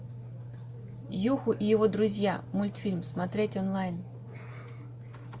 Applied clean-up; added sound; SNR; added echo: none; none; none; none.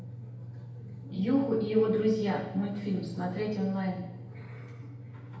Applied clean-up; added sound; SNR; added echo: none; none; none; reverberation time 0.8 s.